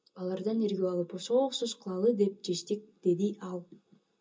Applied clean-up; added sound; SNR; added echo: none; none; none; reverberation time 0.2 s.